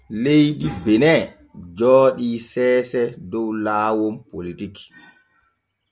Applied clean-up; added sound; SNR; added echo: none; none; none; none.